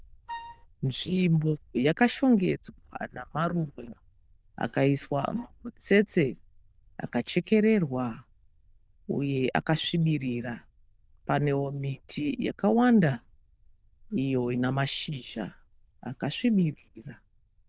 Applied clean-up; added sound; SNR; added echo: neural diffusion model UNIVERSE++.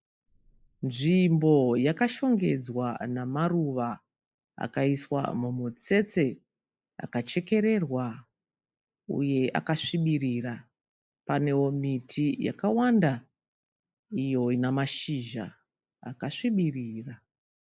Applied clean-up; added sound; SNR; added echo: neural mask model Resemble Enhance denoiser.